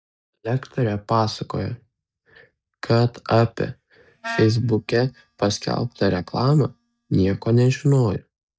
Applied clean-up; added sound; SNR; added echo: neural mask model DeepFilterNet 3.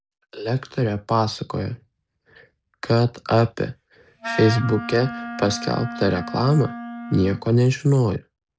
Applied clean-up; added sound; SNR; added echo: none; Wind instrument, woodwind instrument; 10 dB; none.